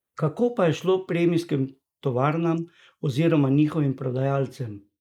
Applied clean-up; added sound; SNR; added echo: neural mask model Resemble Enhance denoiser.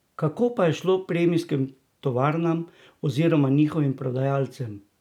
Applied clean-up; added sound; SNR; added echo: none; none; none; none.